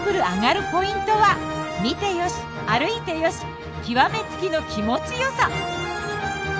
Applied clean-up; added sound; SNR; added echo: none; none; none; none.